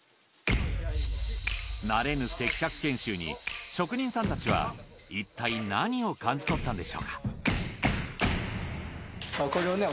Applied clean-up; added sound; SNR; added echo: none; none; none; none.